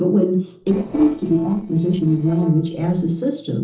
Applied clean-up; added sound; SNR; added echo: neural separator model SepFormer DNS4.